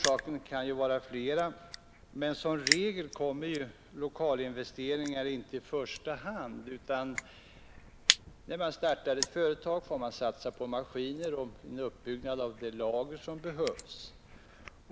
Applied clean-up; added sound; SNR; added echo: none; Crushing; 6 dB; none.